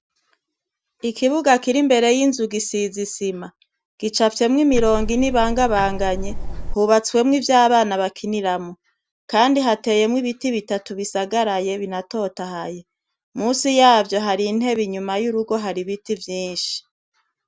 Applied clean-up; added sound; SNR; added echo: none; Tick-tock; 3 dB; none.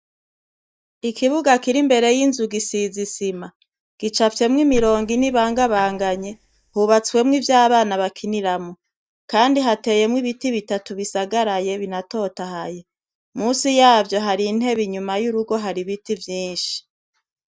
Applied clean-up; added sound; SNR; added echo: neural mask model DeepFilterNet 3.